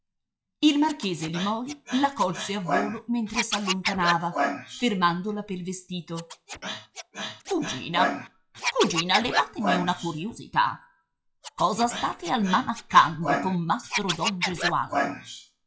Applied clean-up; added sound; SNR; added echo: classical method WPE with log-MMSE.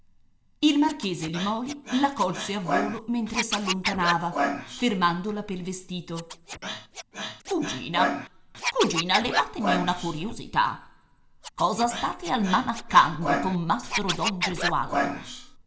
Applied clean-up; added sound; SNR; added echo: none; Scratching (performance technique); 5 dB; reverberation time 0.5 s.